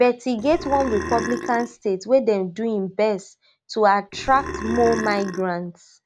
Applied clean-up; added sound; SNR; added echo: none; Burping, eructation; 8 dB; none.